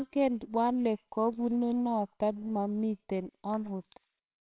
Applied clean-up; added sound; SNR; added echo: neural separator model SepFormer WHAMR!.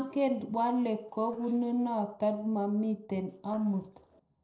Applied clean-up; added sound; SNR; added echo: neural separator model SepFormer DNS4.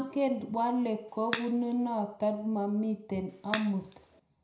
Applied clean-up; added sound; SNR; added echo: none; Crack; 10 dB; reverberation time 0.5 s.